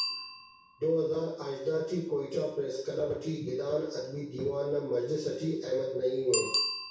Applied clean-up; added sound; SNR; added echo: none; Bicycle bell; 8 dB; reverberation time 0.6 s.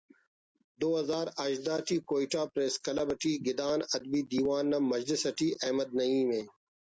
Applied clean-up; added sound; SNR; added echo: none; none; none; none.